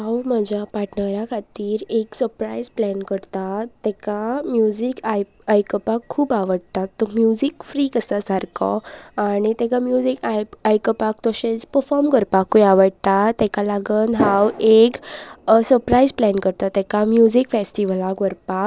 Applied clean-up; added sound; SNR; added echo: none; none; none; none.